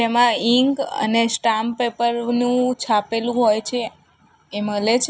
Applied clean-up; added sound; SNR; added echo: none; none; none; none.